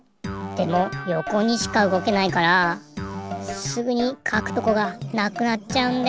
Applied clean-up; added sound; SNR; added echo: none; Wind instrument, woodwind instrument; 15 dB; none.